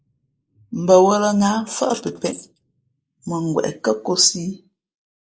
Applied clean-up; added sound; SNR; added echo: neural mask model Resemble Enhance denoiser.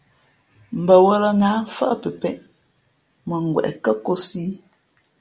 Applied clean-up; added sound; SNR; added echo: none; none; none; none.